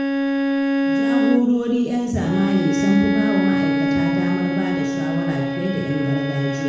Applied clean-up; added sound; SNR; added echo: none; Bowed string instrument; -1 dB; reverberation time 1.0 s.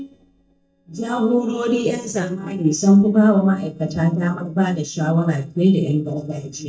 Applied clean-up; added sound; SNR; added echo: neural mask model DeepFilterNet 3.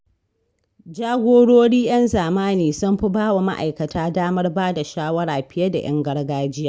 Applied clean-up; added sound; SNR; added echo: none; none; none; none.